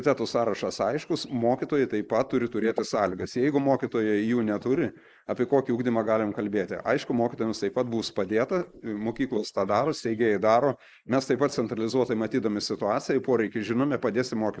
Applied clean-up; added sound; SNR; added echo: neural mask model Resemble Enhance denoiser.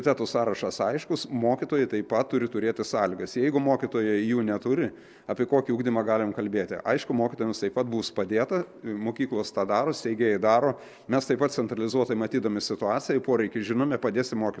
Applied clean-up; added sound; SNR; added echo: none; none; none; none.